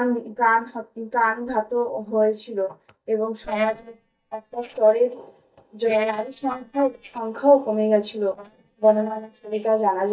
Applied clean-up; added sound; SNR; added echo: neural mask model DeepFilterNet 3.